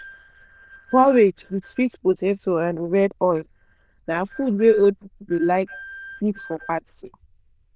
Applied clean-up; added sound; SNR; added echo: neural diffusion model UNIVERSE++.